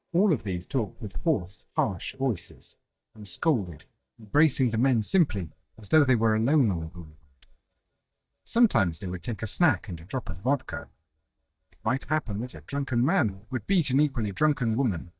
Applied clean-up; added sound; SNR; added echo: neural mask model DeepFilterNet 3.